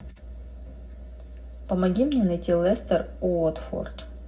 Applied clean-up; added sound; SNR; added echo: none; none; none; reverberation time 0.3 s.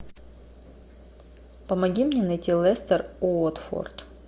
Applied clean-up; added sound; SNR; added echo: none; none; none; none.